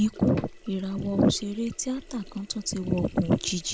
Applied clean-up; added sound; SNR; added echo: none; Sink (filling or washing); 18 dB; none.